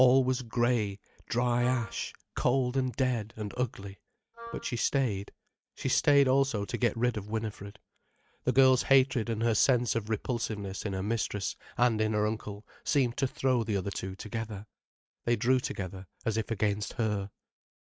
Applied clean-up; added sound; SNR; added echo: neural mask model RNNoise.